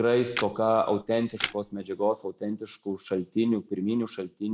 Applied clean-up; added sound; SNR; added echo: none; Camera; 9 dB; none.